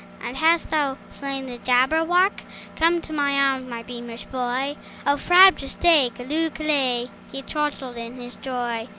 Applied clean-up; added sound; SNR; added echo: none; Engine; 19 dB; none.